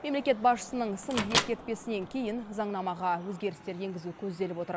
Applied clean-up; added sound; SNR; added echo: none; Microwave oven; 5 dB; none.